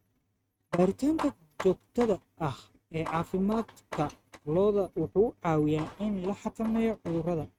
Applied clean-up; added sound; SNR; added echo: neural mask model RNNoise.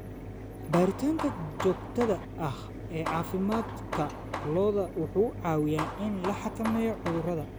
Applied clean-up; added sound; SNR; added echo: none; Hammer + Mechanisms; 6 dB; none.